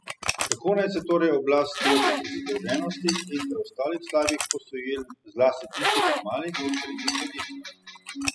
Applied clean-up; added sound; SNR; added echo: classical method spectral subtraction.